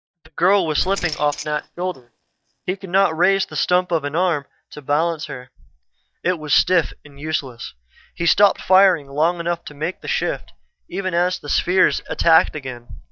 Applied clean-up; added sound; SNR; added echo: neural mask model DeepFilterNet 3.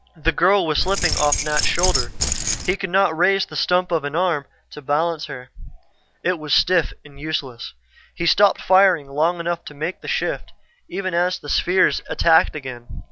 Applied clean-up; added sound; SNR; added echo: none; Keys jangling; 0 dB; none.